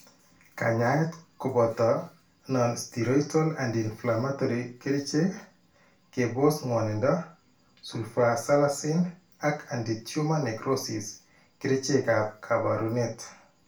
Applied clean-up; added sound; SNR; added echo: none; none; none; reverberation time 0.3 s.